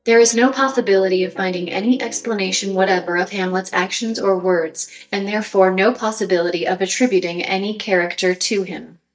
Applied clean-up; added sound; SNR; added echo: neural mask model DeepFilterNet 3.